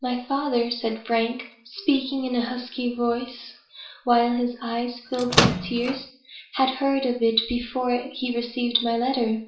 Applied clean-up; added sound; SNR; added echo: none; Microwave oven; -1 dB; reverberation time 0.5 s.